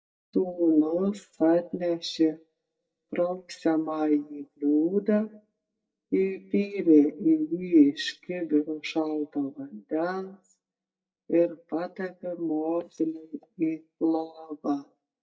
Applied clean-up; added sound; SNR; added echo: neural mask model DeepFilterNet 3.